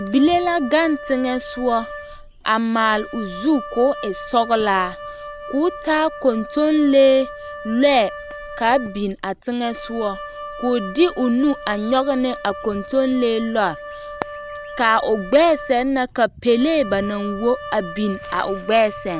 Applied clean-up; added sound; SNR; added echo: none; Wind instrument, woodwind instrument; 13 dB; none.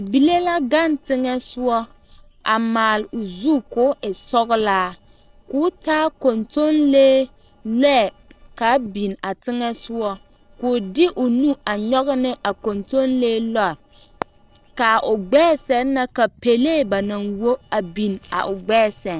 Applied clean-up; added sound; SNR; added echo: neural separator model SepFormer DNS4.